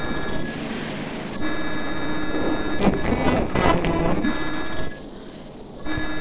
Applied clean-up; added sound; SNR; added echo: neural separator model SepFormer DNS4.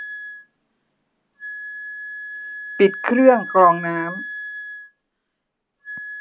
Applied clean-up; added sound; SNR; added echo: none; Wind instrument, woodwind instrument; 12 dB; none.